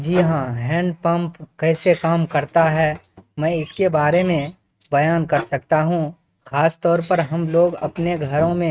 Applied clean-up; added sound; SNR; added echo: neural mask model RNNoise.